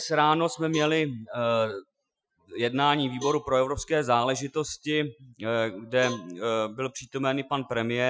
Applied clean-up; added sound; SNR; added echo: classical method Wiener filter.